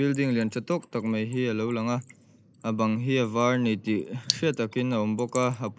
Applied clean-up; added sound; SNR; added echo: neural mask model Resemble Enhance denoiser.